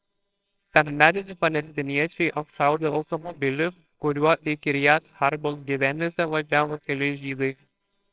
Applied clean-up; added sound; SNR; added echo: neural separator model SepFormer WHAMR!.